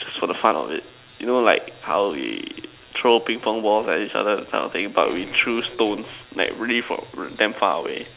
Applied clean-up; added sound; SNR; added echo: none; none; none; none.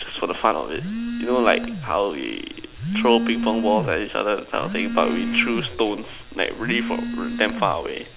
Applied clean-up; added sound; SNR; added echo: none; Telephone; 5 dB; none.